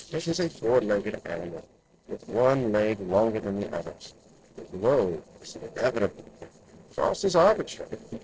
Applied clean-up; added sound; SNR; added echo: neural separator model SepFormer DNS4.